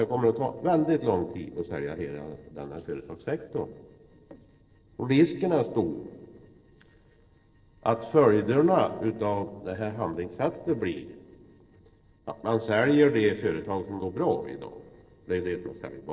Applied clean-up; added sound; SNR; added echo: neural separator model SepFormer DNS4.